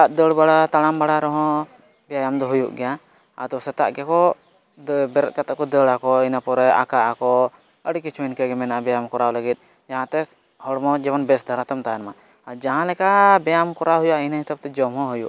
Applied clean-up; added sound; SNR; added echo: none; none; none; none.